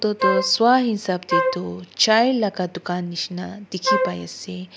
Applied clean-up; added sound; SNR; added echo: none; Wind instrument, woodwind instrument; 2 dB; none.